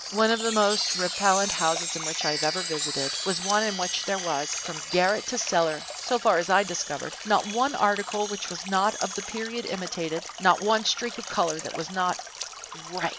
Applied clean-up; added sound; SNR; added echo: none; Chime + Stream; 7 dB; none.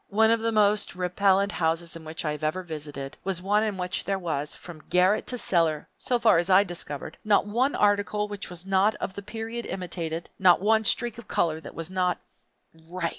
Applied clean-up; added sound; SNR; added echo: none; none; none; none.